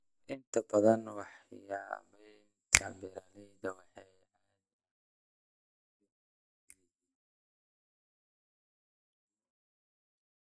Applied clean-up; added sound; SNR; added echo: neural mask model DeepFilterNet 3.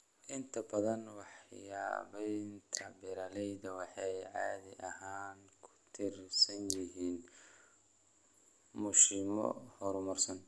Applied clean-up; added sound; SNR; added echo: neural mask model Resemble Enhance denoiser.